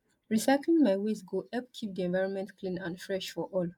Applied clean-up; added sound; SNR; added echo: neural mask model Resemble Enhance denoiser.